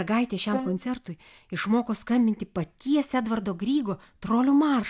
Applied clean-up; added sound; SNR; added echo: neural mask model DeepFilterNet 3.